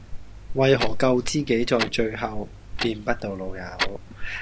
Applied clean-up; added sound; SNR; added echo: none; Clock; 4 dB; none.